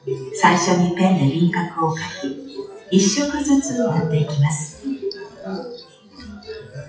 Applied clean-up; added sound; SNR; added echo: classical method WPE with log-MMSE.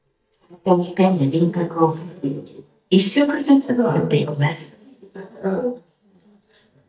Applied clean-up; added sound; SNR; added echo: neural mask model DeepFilterNet 3.